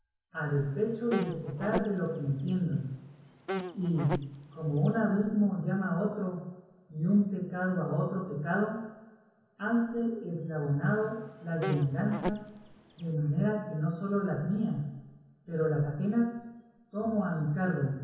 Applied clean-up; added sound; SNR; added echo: none; Insect; 9 dB; reverberation time 0.9 s.